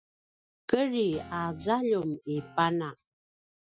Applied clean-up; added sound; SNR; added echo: classical method Wiener filter.